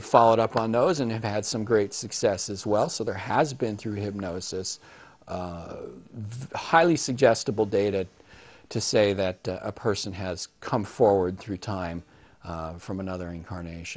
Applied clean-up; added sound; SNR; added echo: none; none; none; none.